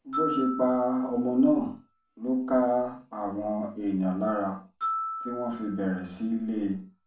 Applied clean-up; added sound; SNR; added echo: none; Glockenspiel; 11 dB; reverberation time 0.3 s.